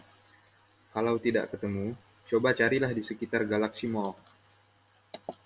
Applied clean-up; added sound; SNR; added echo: none; none; none; none.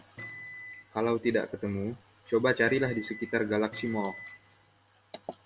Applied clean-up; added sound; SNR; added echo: none; Microwave oven; 14 dB; none.